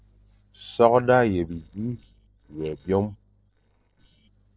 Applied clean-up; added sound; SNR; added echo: neural separator model SepFormer DNS4.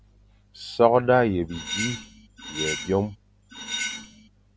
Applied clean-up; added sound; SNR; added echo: none; Cutlery, silverware; 8 dB; none.